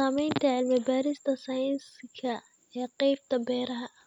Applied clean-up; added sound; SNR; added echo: none; none; none; none.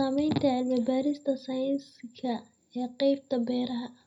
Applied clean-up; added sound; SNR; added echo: none; none; none; reverberation time 0.4 s.